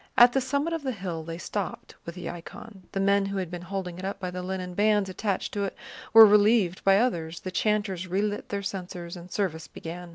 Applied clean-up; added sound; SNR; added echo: none; none; none; none.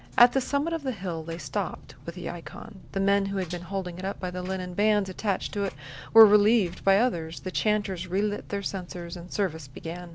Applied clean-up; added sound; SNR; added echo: none; Engine; 18 dB; none.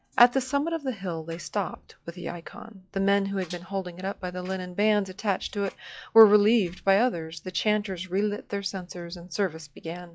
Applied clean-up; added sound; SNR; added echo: classical method log-MMSE.